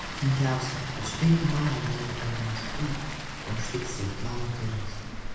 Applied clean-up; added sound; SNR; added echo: none; Water; 5 dB; reverberation time 1.0 s.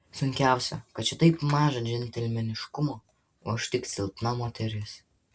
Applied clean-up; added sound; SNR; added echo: none; none; none; none.